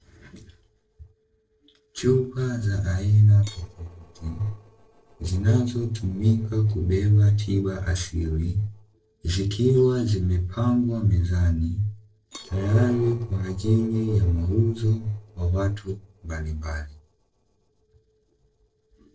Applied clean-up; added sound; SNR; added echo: neural separator model SepFormer DNS4.